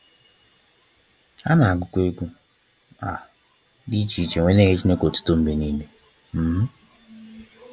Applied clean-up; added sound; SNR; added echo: none; none; none; none.